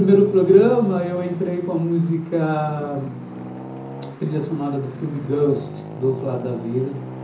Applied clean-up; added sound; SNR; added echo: none; Traffic noise, roadway noise; 13 dB; reverberation time 0.6 s.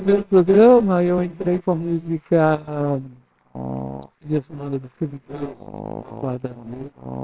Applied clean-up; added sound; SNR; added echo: neural separator model SepFormer WHAMR!.